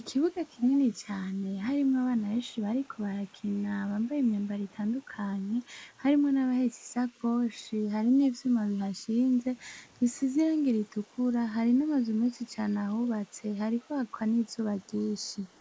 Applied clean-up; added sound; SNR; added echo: neural mask model Resemble Enhance denoiser.